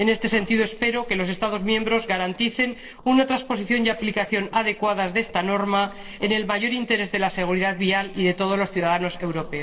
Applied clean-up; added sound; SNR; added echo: neural separator model SepFormer DNS4.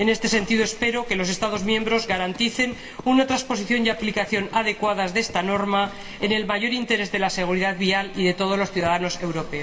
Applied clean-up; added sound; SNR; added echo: none; Livestock, farm animals, working animals; 17 dB; reverberation time 1.4 s.